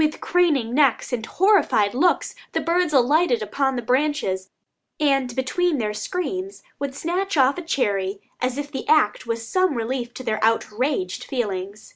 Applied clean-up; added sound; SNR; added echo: none; none; none; none.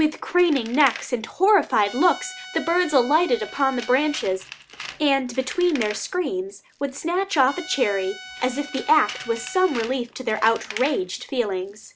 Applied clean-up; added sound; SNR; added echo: none; Trumpet + Tools; 16 dB; none.